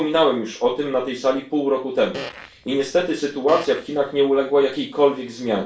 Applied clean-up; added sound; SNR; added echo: none; Fart; 17 dB; reverberation time 0.3 s.